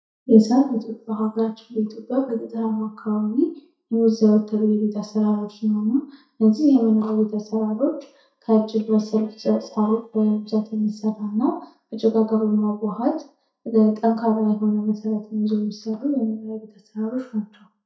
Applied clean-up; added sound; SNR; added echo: neural mask model DeepFilterNet 3.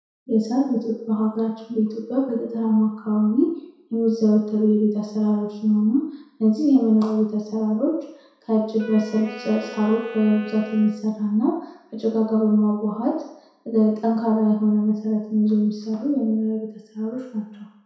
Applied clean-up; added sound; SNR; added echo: none; Wind instrument, woodwind instrument; 17 dB; reverberation time 0.7 s.